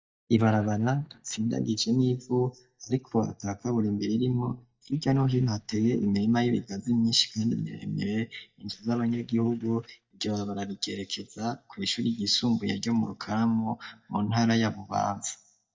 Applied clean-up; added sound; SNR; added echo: neural mask model DeepFilterNet 3.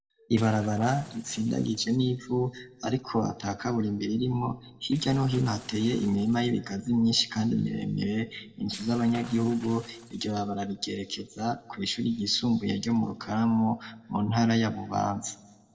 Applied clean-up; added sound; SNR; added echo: neural separator model SepFormer DNS4.